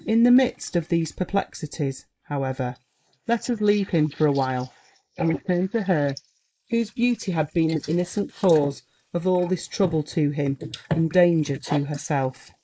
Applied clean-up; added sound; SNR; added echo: neural mask model Resemble Enhance denoiser.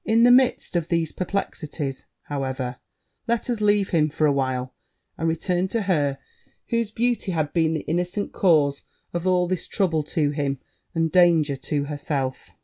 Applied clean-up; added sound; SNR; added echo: none; none; none; none.